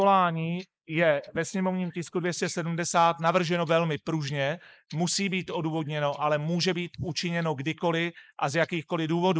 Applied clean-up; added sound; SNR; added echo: neural mask model Resemble Enhance denoiser.